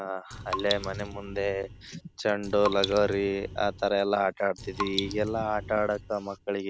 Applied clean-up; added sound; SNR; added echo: none; Raindrop; 10 dB; none.